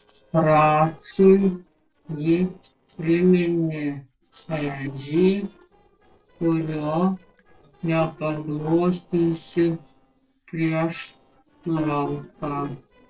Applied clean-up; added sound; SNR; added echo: neural separator model SepFormer DNS4.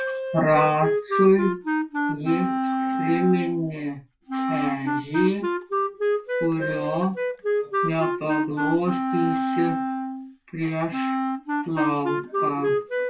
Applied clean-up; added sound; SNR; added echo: none; Wind instrument, woodwind instrument; 0 dB; reverberation time 0.2 s.